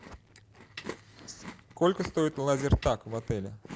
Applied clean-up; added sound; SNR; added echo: none; Snare drum + Chewing, mastication; 16 dB; none.